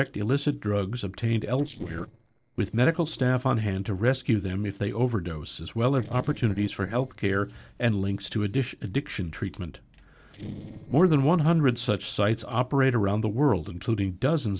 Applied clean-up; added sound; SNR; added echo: neural separator model SepFormer DNS4.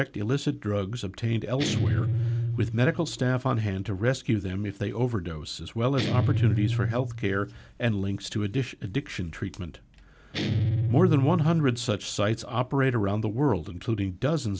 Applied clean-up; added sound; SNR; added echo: none; Guitar; 5 dB; none.